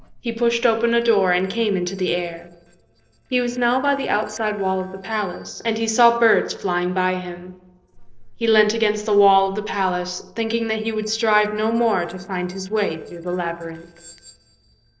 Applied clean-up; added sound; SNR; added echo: neural separator model SepFormer DNS4.